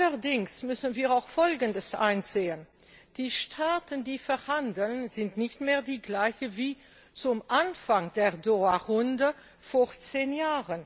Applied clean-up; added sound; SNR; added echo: none; none; none; none.